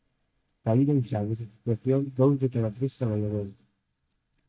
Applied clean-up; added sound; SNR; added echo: neural mask model DeepFilterNet 3.